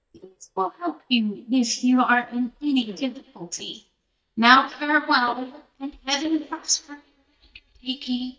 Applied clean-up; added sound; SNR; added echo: neural mask model DeepFilterNet 3.